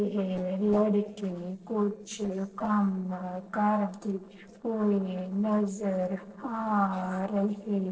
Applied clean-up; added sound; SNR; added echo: neural separator model SepFormer DNS4.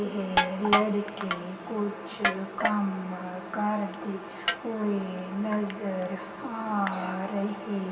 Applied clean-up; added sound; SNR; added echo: none; Crushing; 4 dB; reverberation time 2.0 s.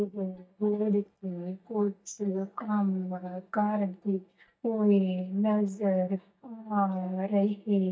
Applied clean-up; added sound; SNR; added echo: neural mask model DeepFilterNet 3.